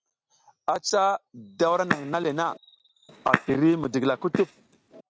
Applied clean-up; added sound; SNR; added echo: neural mask model RNNoise.